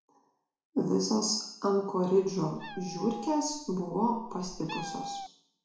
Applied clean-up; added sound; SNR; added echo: none; Meow; 12 dB; reverberation time 0.6 s.